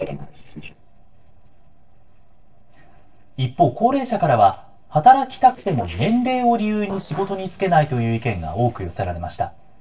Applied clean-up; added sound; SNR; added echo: neural separator model SepFormer DNS4.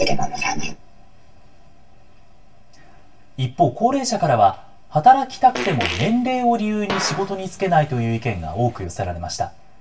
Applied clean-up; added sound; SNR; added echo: none; Fart; 10 dB; reverberation time 0.2 s.